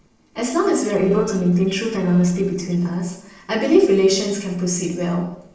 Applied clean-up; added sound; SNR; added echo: neural separator model SepFormer DNS4.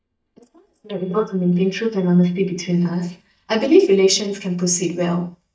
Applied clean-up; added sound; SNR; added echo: neural mask model DeepFilterNet 3.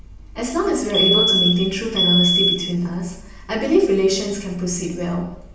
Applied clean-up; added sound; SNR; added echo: none; Alarm; -2 dB; reverberation time 0.7 s.